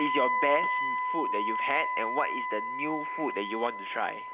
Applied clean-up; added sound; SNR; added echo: none; Wind instrument, woodwind instrument; -1 dB; none.